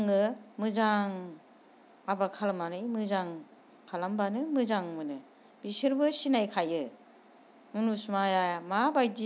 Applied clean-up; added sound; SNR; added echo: none; none; none; none.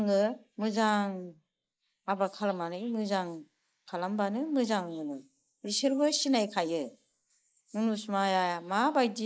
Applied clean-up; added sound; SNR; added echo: neural mask model Resemble Enhance denoiser.